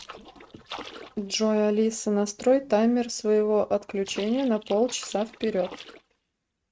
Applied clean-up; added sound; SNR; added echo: neural mask model RNNoise.